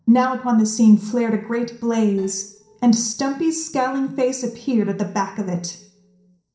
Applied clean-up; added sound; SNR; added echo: neural separator model SepFormer DNS4.